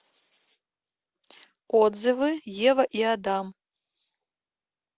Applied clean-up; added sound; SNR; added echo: none; none; none; none.